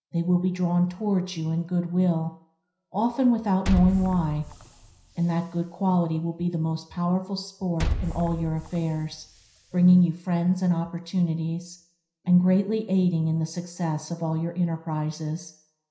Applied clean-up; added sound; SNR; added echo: none; Liquid; 9 dB; reverberation time 0.5 s.